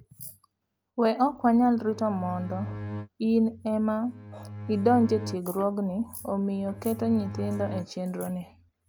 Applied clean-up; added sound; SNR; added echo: none; Bowed string instrument; 11 dB; none.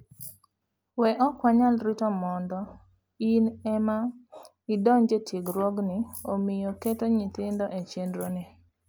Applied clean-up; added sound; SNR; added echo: none; none; none; none.